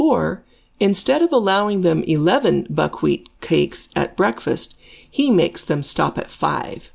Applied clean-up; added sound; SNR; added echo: none; none; none; none.